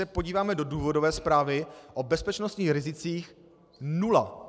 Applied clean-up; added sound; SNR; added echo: none; none; none; none.